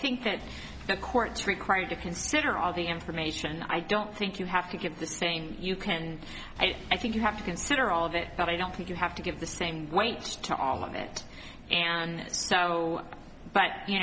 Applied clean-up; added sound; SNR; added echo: none; Engine; 15 dB; none.